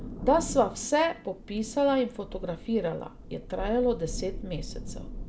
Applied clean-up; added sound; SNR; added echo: none; Thunder; 10 dB; none.